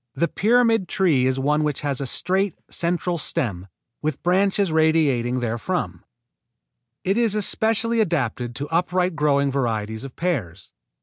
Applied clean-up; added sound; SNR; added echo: none; none; none; none.